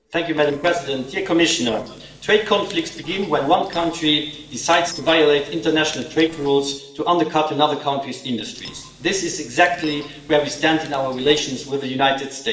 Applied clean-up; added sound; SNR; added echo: neural separator model SepFormer DNS4.